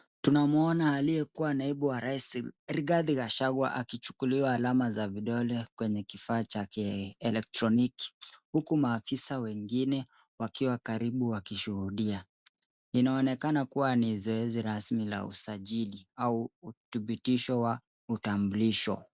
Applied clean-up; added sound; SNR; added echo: none; none; none; none.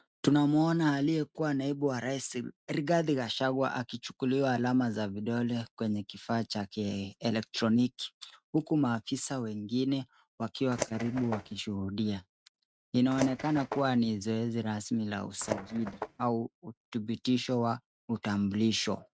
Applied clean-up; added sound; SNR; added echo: neural mask model RNNoise.